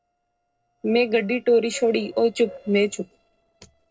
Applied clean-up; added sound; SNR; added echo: neural separator model SepFormer DNS4.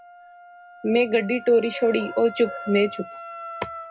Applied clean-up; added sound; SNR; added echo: none; Wind instrument, woodwind instrument; 15 dB; reverberation time 0.2 s.